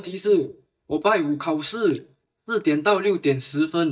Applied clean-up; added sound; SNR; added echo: neural mask model DeepFilterNet 3.